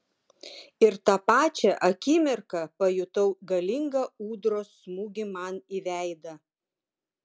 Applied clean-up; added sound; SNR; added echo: none; none; none; none.